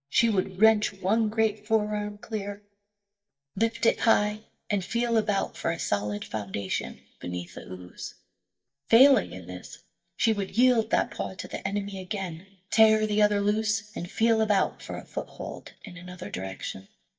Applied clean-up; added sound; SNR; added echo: neural mask model DeepFilterNet 3.